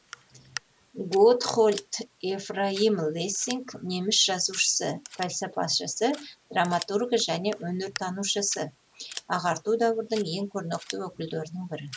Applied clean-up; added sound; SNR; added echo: none; Scissors; 18 dB; none.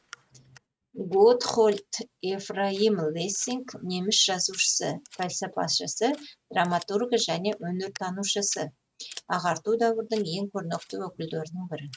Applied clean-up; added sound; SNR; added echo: neural mask model RNNoise.